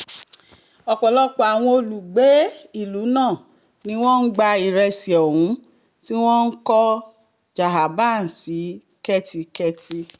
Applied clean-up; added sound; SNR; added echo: none; none; none; none.